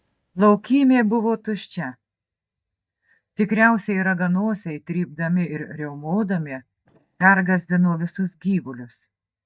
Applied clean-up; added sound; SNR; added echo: neural mask model DeepFilterNet 3.